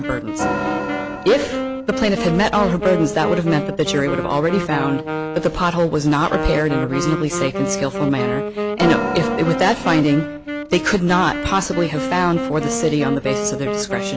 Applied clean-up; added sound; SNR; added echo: none; Wind instrument, woodwind instrument + Organ; 5 dB; none.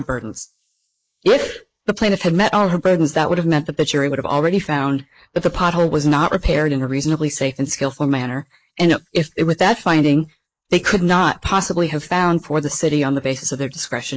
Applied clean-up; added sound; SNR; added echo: neural mask model Resemble Enhance denoiser.